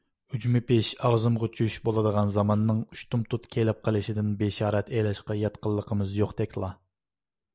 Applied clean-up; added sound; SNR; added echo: none; none; none; none.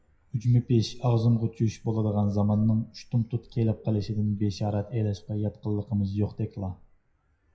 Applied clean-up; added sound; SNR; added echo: classical method WPE with log-MMSE.